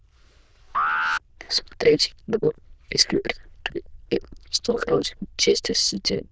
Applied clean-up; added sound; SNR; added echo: neural diffusion model UNIVERSE++.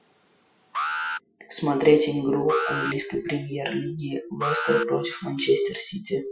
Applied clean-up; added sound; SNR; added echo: classical method Wiener filter.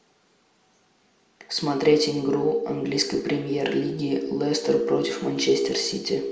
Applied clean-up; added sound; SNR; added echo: none; none; none; none.